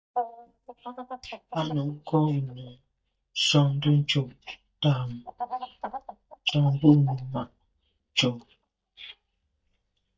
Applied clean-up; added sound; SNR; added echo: neural mask model DeepFilterNet 3.